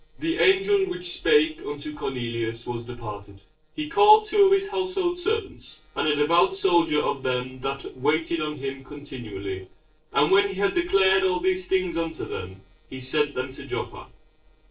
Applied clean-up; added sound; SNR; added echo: neural separator model SepFormer DNS4.